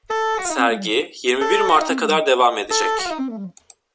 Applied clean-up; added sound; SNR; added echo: none; Wind instrument, woodwind instrument; 4 dB; none.